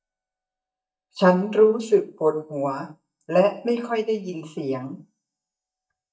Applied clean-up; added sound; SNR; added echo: neural mask model DeepFilterNet 3.